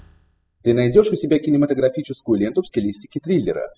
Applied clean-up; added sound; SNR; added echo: classical method spectral subtraction.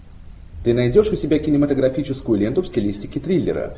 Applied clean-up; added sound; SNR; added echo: none; Wind; 17 dB; none.